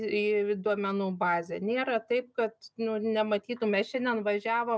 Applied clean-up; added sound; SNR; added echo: none; none; none; none.